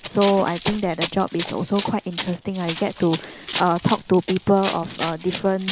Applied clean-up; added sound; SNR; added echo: none; Run; 11 dB; none.